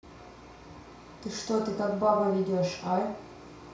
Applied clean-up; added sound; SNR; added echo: none; none; none; reverberation time 0.6 s.